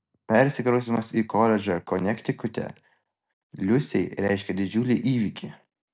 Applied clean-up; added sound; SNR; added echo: none; none; none; none.